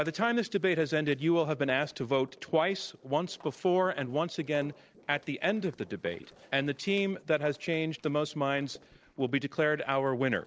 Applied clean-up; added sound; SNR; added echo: neural separator model SepFormer DNS4.